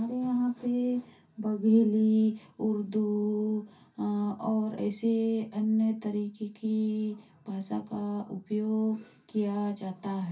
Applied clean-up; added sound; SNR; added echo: none; none; none; reverberation time 0.3 s.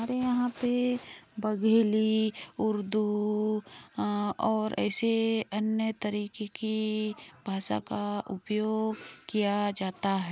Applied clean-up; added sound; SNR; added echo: none; none; none; none.